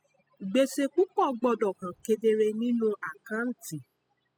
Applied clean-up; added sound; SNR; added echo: classical method spectral subtraction.